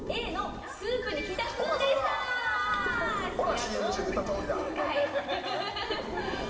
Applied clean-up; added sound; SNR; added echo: none; Breathing; 11 dB; reverberation time 1.4 s.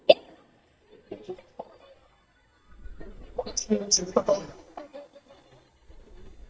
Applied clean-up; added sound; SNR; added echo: neural mask model DeepFilterNet 3.